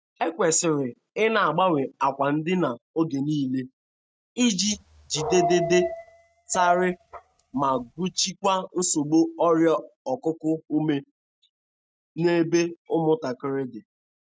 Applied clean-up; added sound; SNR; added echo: neural mask model RNNoise.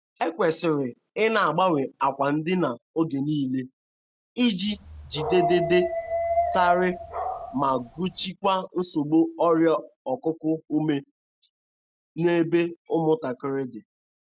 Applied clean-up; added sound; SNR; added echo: none; Dog; 3 dB; none.